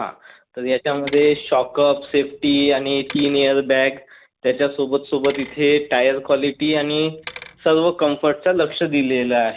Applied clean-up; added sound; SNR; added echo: none; Bicycle; 19 dB; none.